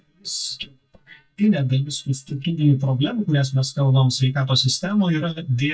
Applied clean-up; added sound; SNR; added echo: neural mask model DeepFilterNet 3.